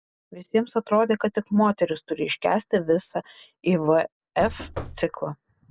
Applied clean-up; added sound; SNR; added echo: none; Knock / Wood; 12 dB; none.